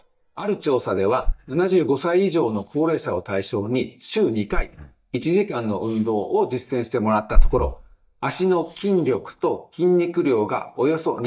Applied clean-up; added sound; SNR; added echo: neural mask model DeepFilterNet 3.